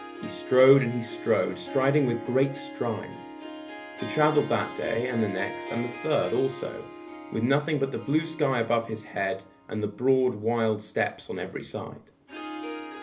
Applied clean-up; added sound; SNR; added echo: none; Harp; 12 dB; reverberation time 0.3 s.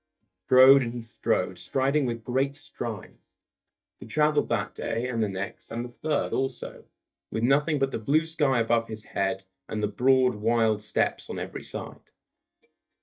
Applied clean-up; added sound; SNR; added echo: neural mask model DeepFilterNet 3.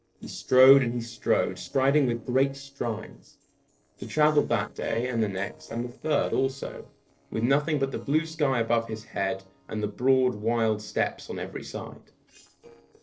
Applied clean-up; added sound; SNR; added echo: neural separator model SepFormer DNS4.